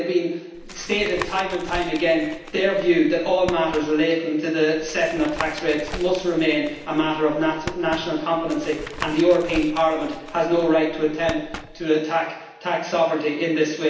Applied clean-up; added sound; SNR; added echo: none; Tap; 14 dB; reverberation time 0.9 s.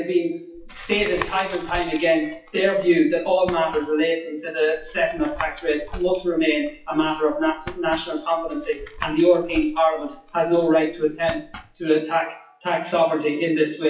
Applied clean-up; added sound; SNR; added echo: classical method WPE with log-MMSE.